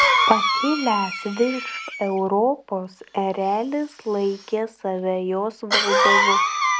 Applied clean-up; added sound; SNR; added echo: none; Cough; 0 dB; none.